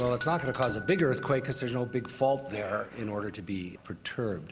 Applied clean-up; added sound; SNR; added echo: none; Doorbell; 0 dB; none.